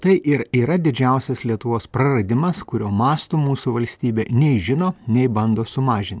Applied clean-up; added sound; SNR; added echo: none; none; none; none.